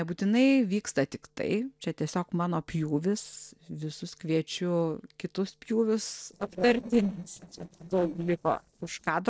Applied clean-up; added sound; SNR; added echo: neural separator model SepFormer DNS4.